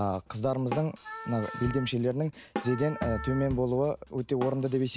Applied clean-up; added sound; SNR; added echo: none; Wind instrument, woodwind instrument + Drum kit; 10 dB; none.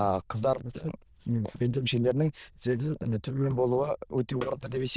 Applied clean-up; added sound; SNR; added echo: neural diffusion model UNIVERSE++.